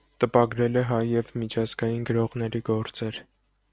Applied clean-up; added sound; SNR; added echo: none; none; none; none.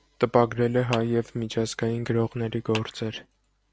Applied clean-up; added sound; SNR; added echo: none; Clapping; 16 dB; none.